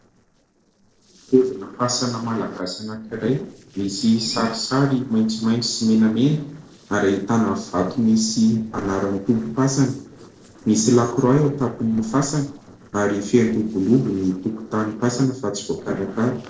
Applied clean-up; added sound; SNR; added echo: neural separator model SepFormer DNS4.